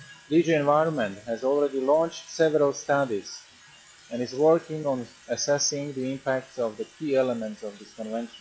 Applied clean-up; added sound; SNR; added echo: classical method log-MMSE.